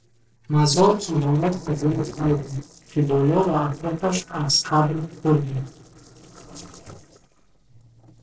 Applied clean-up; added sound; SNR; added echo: neural separator model SepFormer DNS4.